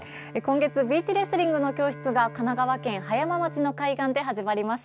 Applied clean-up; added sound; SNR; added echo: none; Bowed string instrument; 16 dB; none.